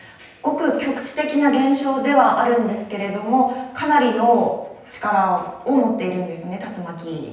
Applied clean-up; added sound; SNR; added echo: none; none; none; reverberation time 0.9 s.